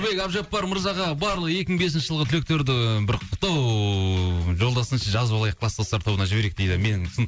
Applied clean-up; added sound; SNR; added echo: none; none; none; none.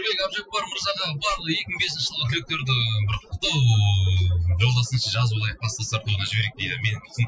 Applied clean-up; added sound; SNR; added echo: classical method Wiener filter.